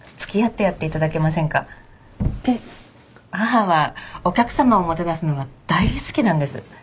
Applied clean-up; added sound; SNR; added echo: none; Sliding door / Slam / Wood; 11 dB; none.